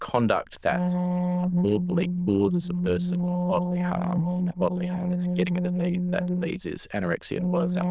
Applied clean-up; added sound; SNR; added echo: neural diffusion model UNIVERSE++.